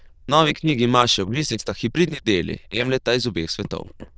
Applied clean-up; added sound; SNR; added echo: neural diffusion model UNIVERSE++.